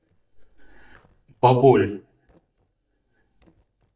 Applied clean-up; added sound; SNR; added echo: neural mask model DeepFilterNet 3.